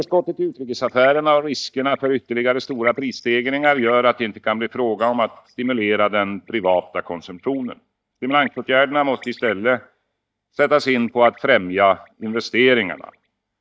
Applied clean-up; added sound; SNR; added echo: neural mask model DeepFilterNet 3.